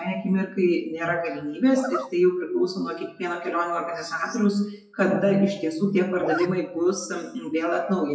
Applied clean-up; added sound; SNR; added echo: classical method WPE with log-MMSE.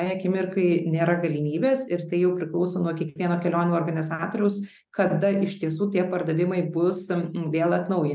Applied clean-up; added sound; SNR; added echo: none; none; none; none.